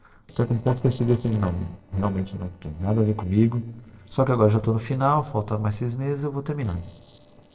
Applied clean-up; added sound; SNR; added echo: neural separator model SepFormer DNS4.